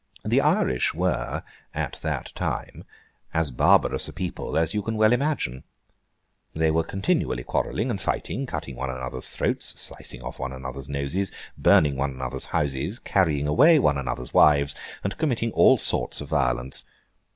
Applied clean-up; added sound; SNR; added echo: none; none; none; none.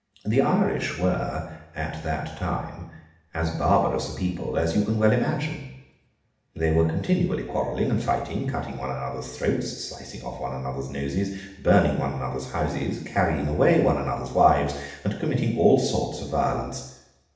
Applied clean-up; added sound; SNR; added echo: none; none; none; reverberation time 0.8 s.